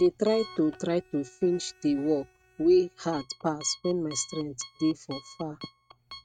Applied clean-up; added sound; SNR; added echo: neural mask model RNNoise.